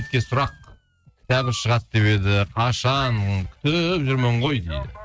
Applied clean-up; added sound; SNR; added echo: neural mask model RNNoise.